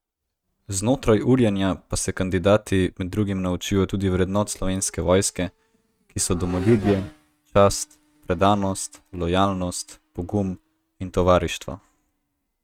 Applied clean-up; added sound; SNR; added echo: neural mask model RNNoise.